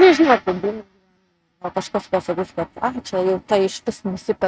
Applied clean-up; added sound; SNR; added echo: neural mask model RNNoise.